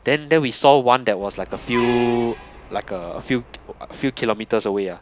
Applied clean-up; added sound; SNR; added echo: none; Truck; 15 dB; none.